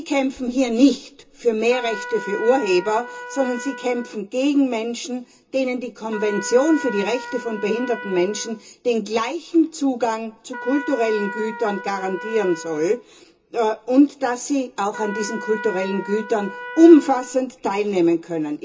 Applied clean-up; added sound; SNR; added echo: none; Trumpet; 15 dB; reverberation time 0.2 s.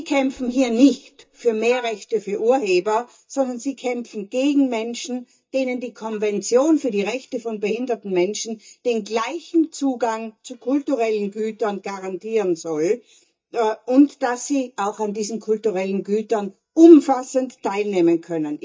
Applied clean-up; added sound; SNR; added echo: neural mask model DeepFilterNet 3.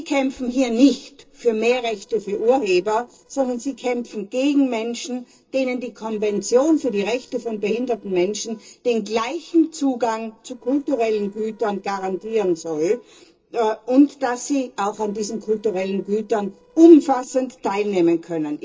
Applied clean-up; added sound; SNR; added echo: neural separator model SepFormer DNS4.